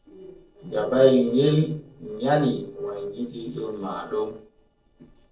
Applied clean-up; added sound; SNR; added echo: neural separator model SepFormer DNS4.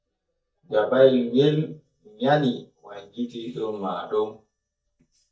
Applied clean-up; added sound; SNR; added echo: neural mask model DeepFilterNet 3.